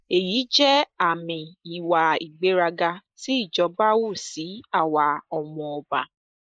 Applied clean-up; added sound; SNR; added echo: neural mask model Resemble Enhance denoiser.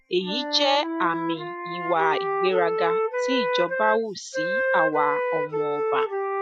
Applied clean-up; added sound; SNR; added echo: classical method Wiener filter.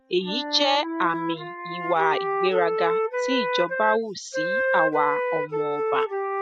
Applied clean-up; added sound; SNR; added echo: classical method spectral subtraction.